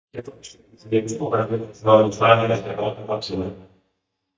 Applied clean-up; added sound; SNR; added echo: neural mask model DeepFilterNet 3.